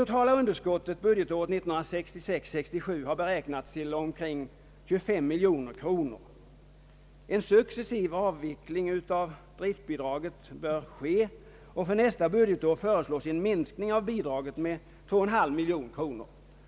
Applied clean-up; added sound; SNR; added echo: none; none; none; none.